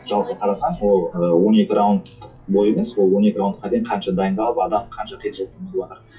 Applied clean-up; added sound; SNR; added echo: classical method WPE with log-MMSE.